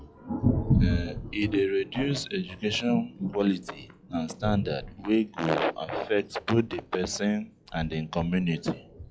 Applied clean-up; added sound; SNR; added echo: classical method log-MMSE.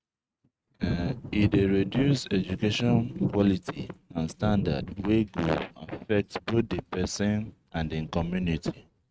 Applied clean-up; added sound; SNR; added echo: neural mask model RNNoise.